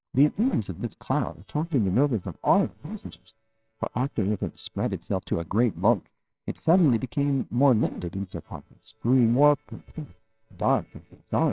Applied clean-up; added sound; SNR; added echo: neural separator model SepFormer WHAMR!.